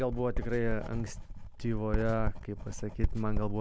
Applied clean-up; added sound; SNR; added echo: none; Writing; -1 dB; none.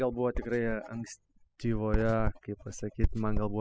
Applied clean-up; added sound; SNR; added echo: classical method spectral subtraction.